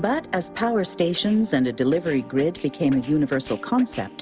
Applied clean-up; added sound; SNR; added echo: none; none; none; none.